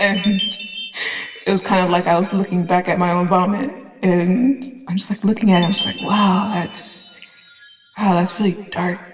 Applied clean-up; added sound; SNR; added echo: none; Chime; 15 dB; reverberation time 1.4 s.